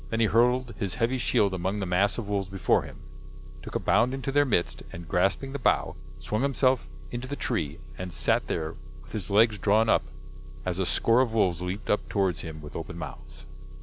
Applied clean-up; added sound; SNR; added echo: none; Engine; 10 dB; none.